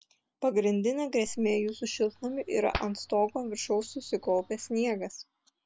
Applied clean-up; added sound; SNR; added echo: none; Hands; 15 dB; none.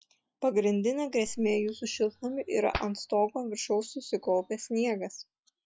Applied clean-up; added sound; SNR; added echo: classical method log-MMSE.